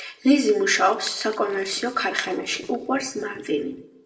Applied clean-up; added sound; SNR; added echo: neural separator model SepFormer DNS4.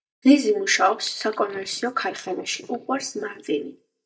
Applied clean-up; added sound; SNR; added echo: neural mask model DeepFilterNet 3.